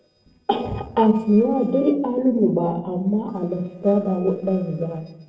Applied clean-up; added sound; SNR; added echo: neural separator model SepFormer DNS4.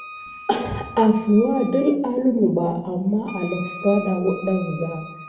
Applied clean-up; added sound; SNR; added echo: none; Wind instrument, woodwind instrument; 17 dB; reverberation time 0.7 s.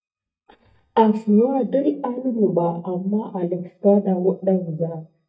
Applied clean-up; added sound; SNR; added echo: neural mask model DeepFilterNet 3.